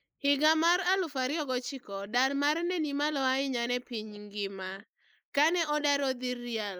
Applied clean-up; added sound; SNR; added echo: neural mask model Resemble Enhance denoiser.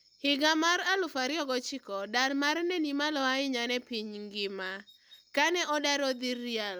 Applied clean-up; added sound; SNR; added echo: none; none; none; none.